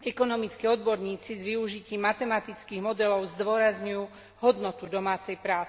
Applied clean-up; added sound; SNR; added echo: none; none; none; none.